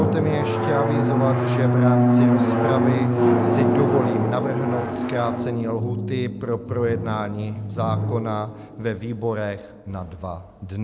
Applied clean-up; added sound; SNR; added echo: none; Drum; -4 dB; none.